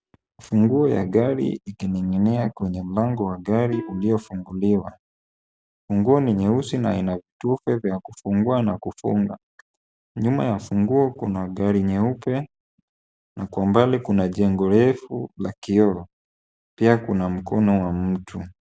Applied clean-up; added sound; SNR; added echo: none; Plucked string instrument; 15 dB; none.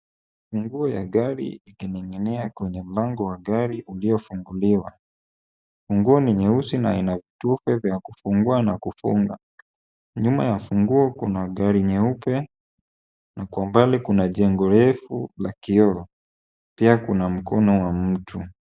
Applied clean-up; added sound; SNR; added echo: neural mask model DeepFilterNet 3.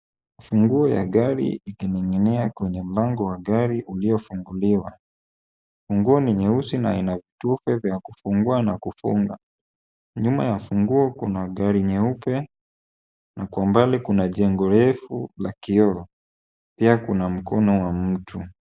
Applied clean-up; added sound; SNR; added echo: neural mask model Resemble Enhance denoiser.